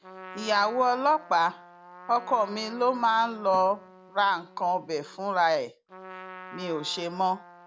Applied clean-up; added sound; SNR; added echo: none; Trumpet + Thump, thud; 18 dB; none.